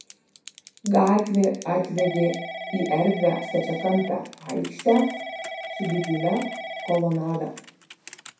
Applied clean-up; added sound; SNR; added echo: none; Telephone / Typing; 11 dB; reverberation time 0.6 s.